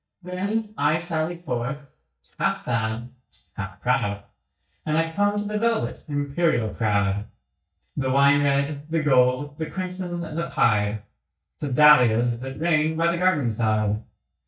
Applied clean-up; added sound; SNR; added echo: neural mask model DeepFilterNet 3.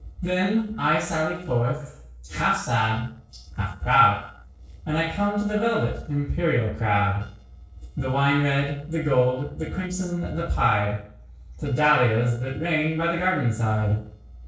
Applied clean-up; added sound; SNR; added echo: neural separator model SepFormer DNS4.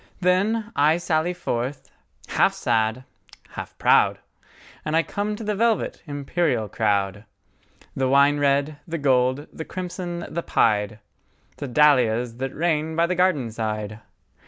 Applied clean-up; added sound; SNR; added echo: none; none; none; none.